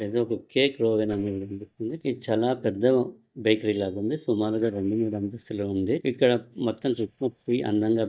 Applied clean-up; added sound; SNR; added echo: neural mask model DeepFilterNet 3.